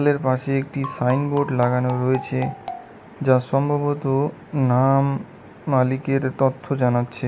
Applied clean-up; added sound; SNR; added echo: none; Marimba, xylophone; 13 dB; none.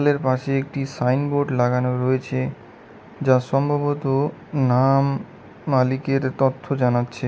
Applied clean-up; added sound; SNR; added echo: none; none; none; none.